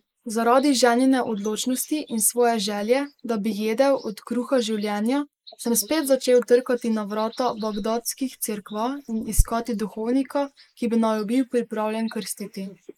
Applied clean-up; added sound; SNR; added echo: neural mask model Resemble Enhance denoiser.